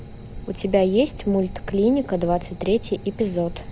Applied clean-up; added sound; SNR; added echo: none; Boat, Water vehicle; 14 dB; none.